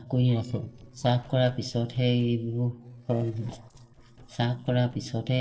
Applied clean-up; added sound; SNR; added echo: neural separator model SepFormer DNS4.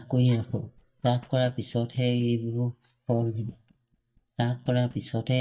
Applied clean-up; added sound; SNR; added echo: neural mask model DeepFilterNet 3.